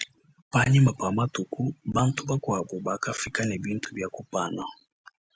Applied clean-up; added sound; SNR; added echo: none; none; none; none.